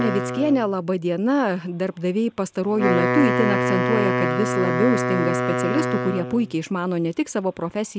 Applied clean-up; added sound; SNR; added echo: none; Wind instrument, woodwind instrument; 2 dB; none.